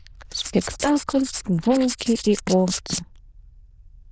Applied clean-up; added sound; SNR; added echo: neural diffusion model UNIVERSE++.